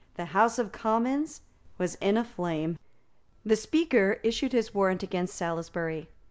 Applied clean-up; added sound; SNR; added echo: none; none; none; none.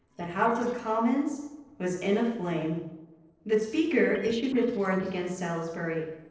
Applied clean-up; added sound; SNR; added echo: neural separator model SepFormer DNS4.